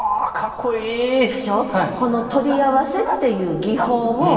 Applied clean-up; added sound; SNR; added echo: none; Bark; 13 dB; reverberation time 2.4 s.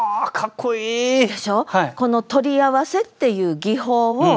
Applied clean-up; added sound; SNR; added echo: none; none; none; none.